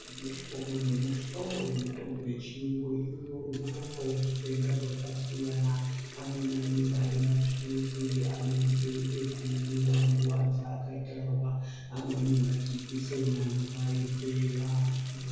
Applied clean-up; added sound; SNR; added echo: none; Water tap, faucet; 16 dB; reverberation time 1.3 s.